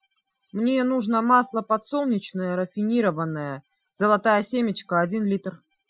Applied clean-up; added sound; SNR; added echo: classical method Wiener filter.